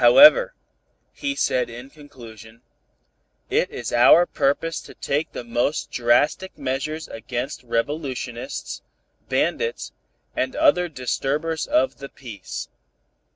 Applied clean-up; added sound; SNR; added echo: none; none; none; none.